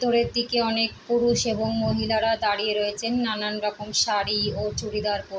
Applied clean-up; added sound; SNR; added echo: none; none; none; none.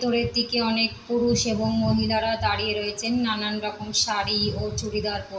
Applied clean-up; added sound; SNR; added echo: none; Bowed string instrument; 20 dB; reverberation time 1.6 s.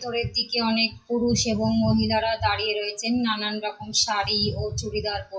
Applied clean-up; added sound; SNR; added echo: classical method WPE with log-MMSE.